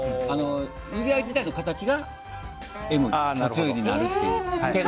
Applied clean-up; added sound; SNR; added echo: none; Wind instrument, woodwind instrument; 15 dB; none.